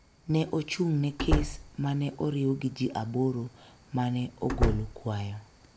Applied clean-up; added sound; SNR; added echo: none; Slam; 1 dB; none.